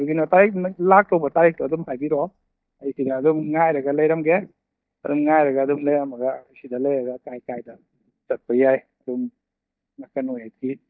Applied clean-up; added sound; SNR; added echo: neural mask model DeepFilterNet 3.